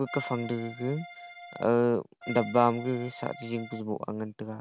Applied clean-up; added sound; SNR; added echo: none; Accordion; 13 dB; none.